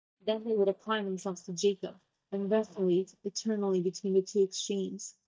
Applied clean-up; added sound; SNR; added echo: neural mask model DeepFilterNet 3.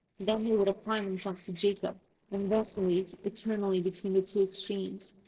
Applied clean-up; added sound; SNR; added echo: neural separator model SepFormer DNS4.